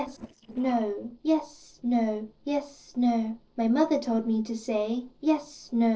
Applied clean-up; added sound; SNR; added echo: neural separator model SepFormer DNS4.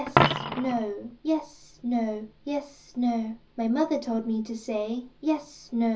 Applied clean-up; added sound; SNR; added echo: none; Coin (dropping); 4 dB; reverberation time 0.4 s.